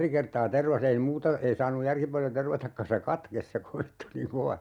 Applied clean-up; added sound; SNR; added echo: none; none; none; none.